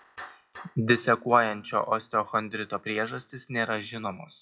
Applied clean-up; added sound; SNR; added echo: classical method WPE with log-MMSE.